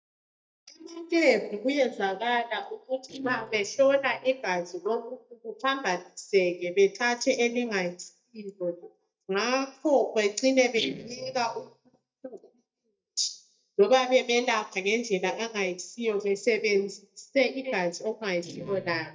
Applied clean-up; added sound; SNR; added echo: neural mask model DeepFilterNet 3.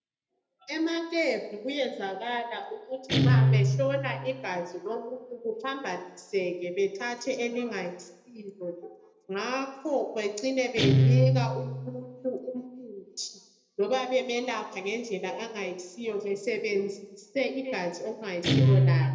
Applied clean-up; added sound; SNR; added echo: none; Guitar; -2 dB; reverberation time 0.7 s.